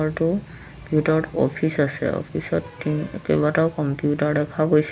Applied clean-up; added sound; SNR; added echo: none; none; none; none.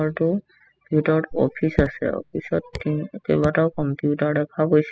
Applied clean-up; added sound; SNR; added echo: classical method spectral subtraction.